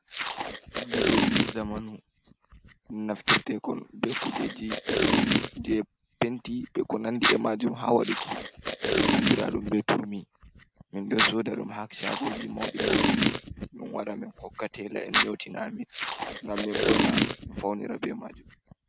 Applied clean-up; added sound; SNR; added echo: none; Packing tape, duct tape; -4 dB; none.